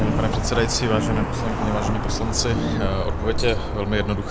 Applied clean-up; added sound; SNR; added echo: none; Organ + Traffic noise, roadway noise; -1 dB; none.